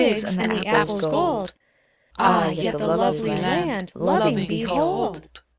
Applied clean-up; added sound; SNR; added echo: none; none; none; none.